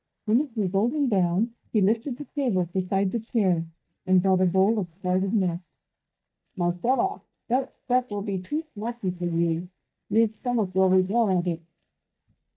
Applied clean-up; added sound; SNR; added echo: neural mask model DeepFilterNet 3.